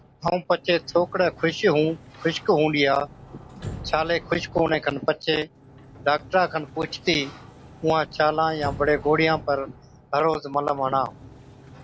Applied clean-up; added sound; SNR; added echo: none; Sliding door; 18 dB; none.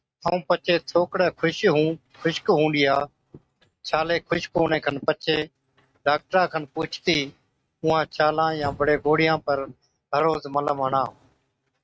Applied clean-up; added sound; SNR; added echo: neural mask model RNNoise.